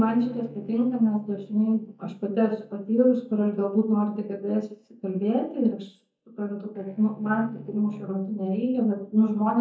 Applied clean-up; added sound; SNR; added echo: neural mask model DeepFilterNet 3.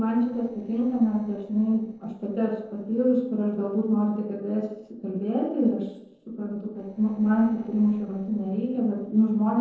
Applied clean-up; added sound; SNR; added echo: neural separator model SepFormer DNS4.